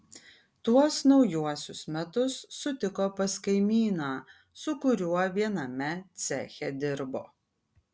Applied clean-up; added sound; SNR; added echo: none; none; none; none.